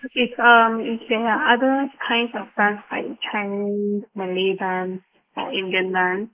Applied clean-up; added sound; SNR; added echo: neural mask model Resemble Enhance denoiser.